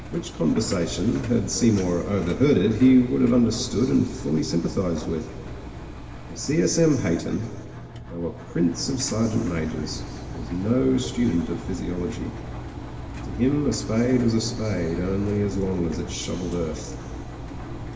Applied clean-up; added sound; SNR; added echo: none; Engine; 11 dB; reverberation time 2.3 s.